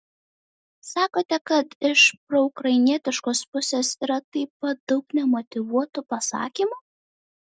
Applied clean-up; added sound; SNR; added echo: none; none; none; none.